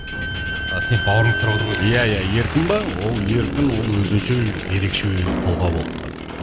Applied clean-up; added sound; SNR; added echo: none; Motorcycle / Engine + Squeak / Slam; 4 dB; none.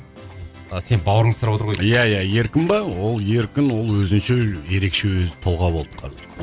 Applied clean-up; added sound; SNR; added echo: none; none; none; none.